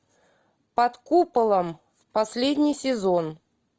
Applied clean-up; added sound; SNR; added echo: none; none; none; none.